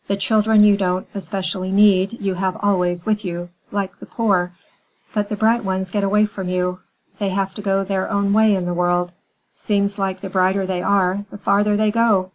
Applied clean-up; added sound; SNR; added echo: none; none; none; none.